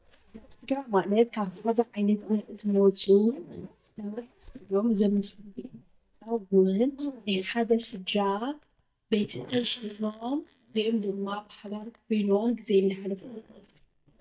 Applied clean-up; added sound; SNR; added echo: neural mask model DeepFilterNet 3.